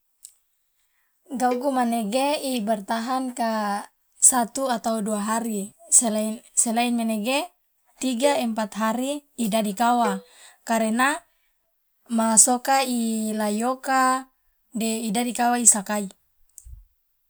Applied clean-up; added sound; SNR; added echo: none; Cowbell; 16 dB; none.